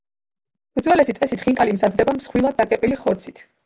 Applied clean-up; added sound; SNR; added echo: none; none; none; none.